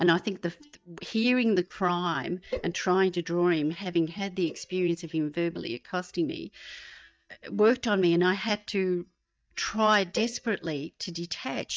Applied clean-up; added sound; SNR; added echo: neural mask model DeepFilterNet 3.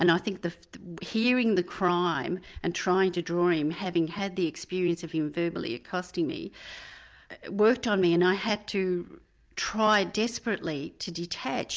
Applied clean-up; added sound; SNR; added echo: none; none; none; none.